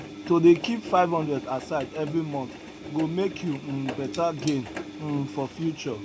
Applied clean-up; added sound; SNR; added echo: none; Engine; 12 dB; none.